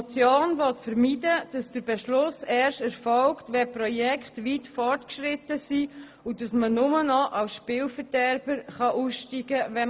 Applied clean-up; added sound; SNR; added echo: none; none; none; none.